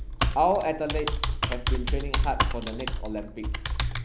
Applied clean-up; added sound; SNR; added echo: none; Computer keyboard; -2 dB; none.